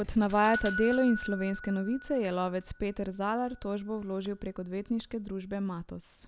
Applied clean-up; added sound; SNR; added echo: none; Doorbell; 13 dB; none.